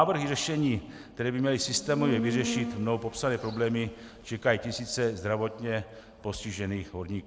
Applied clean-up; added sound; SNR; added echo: none; Insect; 7 dB; none.